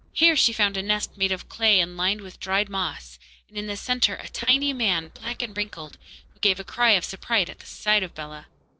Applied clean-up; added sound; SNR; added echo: neural separator model SepFormer DNS4.